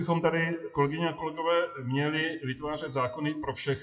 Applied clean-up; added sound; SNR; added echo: classical method WPE with log-MMSE.